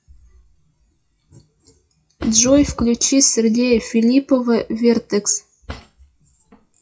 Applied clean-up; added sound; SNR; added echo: classical method WPE with log-MMSE.